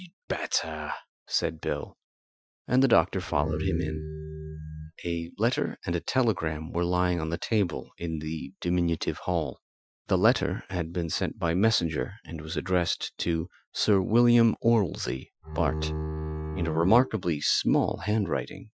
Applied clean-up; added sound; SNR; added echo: classical method Wiener filter.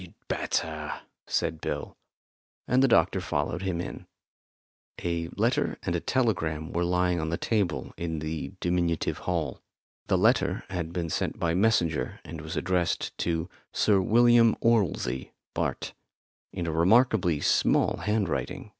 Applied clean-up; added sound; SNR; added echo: none; none; none; none.